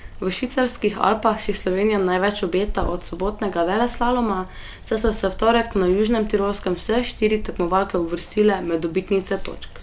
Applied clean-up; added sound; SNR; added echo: none; Water; 11 dB; none.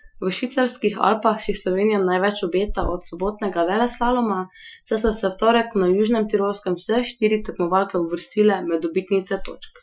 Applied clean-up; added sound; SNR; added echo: classical method Wiener filter.